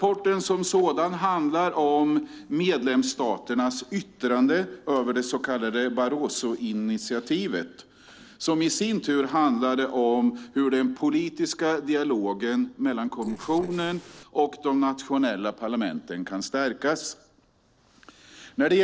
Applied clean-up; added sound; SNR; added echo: neural separator model SepFormer DNS4.